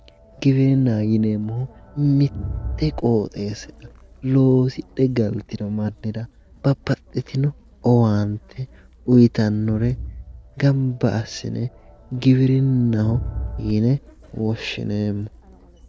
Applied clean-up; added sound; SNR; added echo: none; Crowd; 15 dB; none.